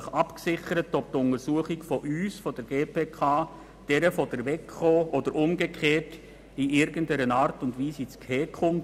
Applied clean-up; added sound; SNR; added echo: none; none; none; none.